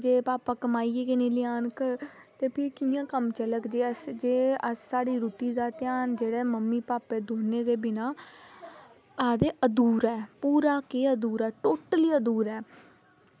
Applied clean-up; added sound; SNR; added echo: none; none; none; none.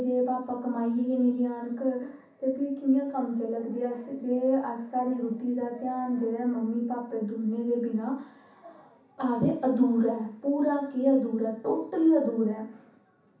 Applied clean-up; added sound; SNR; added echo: none; none; none; reverberation time 0.7 s.